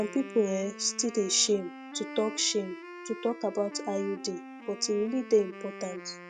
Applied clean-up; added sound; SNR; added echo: none; Wind instrument, woodwind instrument; 13 dB; none.